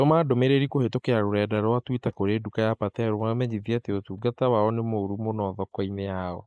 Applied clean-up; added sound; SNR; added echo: neural mask model Resemble Enhance denoiser.